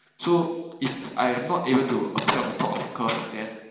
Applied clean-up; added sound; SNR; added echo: none; none; none; reverberation time 1.1 s.